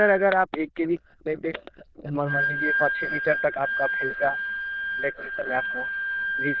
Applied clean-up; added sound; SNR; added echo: neural diffusion model UNIVERSE++.